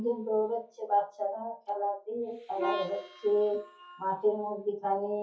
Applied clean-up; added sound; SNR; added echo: classical method WPE with log-MMSE.